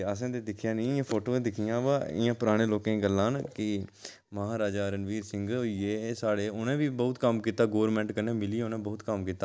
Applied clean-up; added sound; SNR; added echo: none; none; none; none.